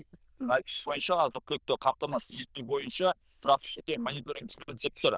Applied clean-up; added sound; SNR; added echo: neural diffusion model UNIVERSE++.